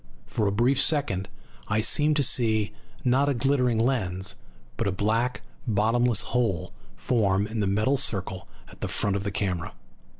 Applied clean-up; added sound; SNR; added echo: none; none; none; none.